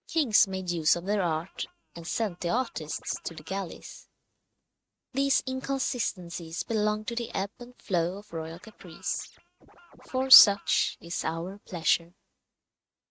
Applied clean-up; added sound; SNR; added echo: neural mask model RNNoise.